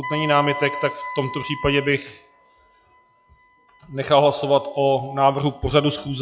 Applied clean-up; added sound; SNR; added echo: classical method log-MMSE.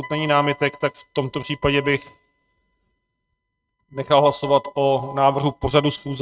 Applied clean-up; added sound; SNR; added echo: neural mask model RNNoise.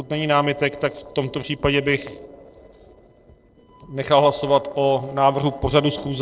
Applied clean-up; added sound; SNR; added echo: neural separator model SepFormer DNS4.